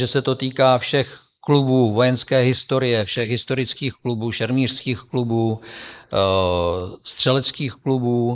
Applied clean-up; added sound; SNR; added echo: neural mask model Resemble Enhance denoiser.